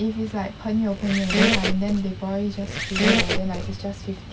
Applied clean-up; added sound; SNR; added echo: none; Squeak; -2 dB; none.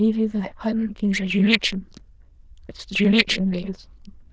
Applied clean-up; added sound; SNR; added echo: neural diffusion model UNIVERSE++.